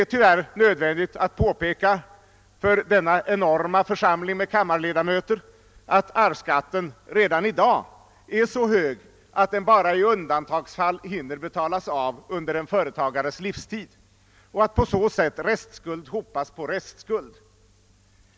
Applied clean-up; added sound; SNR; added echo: none; none; none; none.